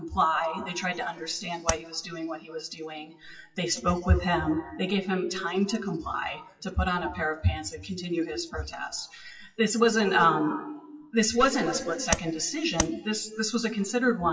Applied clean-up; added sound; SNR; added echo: classical method WPE with log-MMSE.